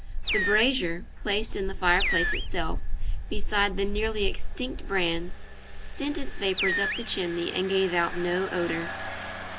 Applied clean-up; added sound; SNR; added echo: none; Animal + Engine; -1 dB; none.